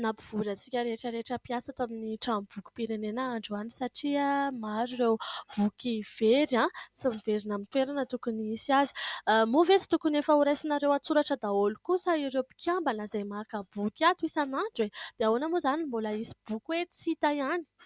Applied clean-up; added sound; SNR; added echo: none; none; none; none.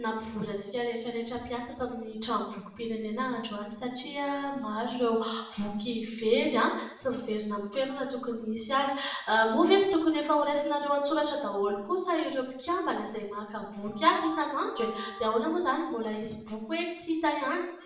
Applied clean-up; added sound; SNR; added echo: none; Organ; 10 dB; reverberation time 0.7 s.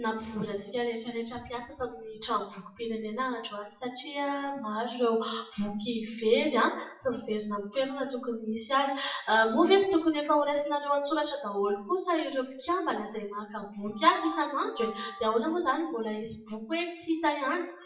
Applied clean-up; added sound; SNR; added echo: classical method WPE with log-MMSE.